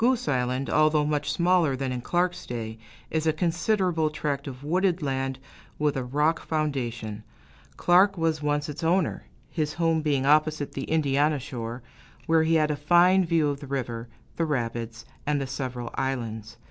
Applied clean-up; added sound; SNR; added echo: none; none; none; none.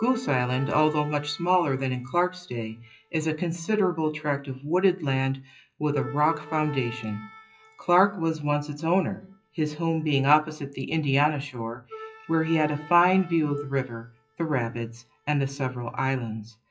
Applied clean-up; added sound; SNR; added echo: classical method WPE with log-MMSE.